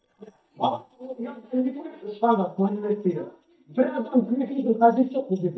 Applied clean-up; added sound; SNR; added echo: neural mask model DeepFilterNet 3.